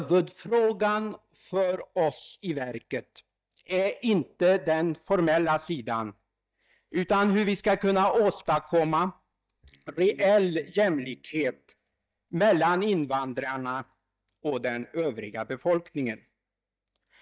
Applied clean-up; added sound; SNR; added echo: neural mask model DeepFilterNet 3.